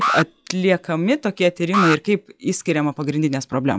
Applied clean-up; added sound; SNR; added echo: classical method log-MMSE.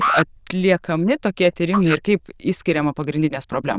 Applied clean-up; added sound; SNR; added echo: neural diffusion model UNIVERSE++.